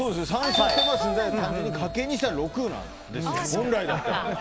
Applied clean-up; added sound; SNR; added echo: none; Doorbell; 5 dB; none.